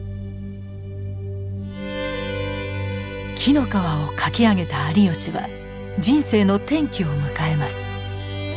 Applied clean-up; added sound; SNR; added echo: none; none; none; none.